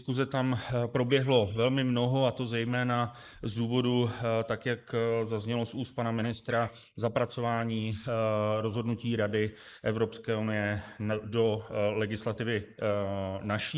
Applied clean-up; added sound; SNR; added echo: neural mask model Resemble Enhance denoiser.